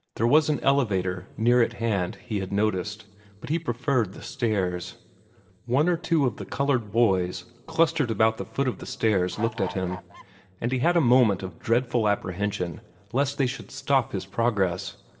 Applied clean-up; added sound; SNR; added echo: none; Bird / Fowl; 13 dB; reverberation time 1.0 s.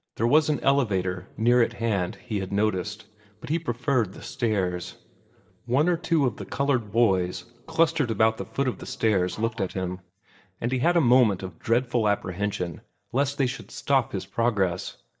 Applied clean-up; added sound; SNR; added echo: neural mask model DeepFilterNet 3.